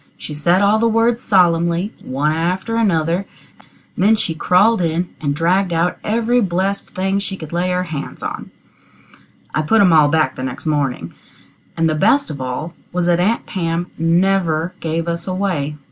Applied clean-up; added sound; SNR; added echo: none; none; none; none.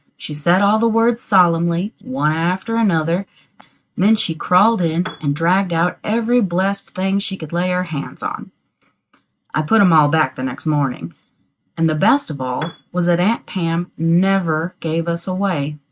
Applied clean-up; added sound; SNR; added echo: neural mask model RNNoise.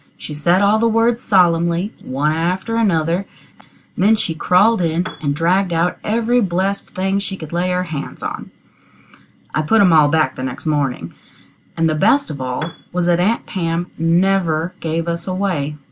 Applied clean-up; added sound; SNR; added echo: none; Piano; 12 dB; none.